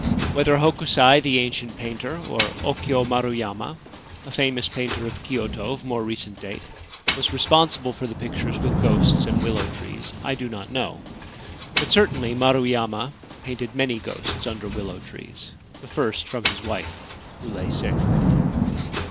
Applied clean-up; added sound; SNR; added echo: none; Thunder / Rain + Engine; 2 dB; none.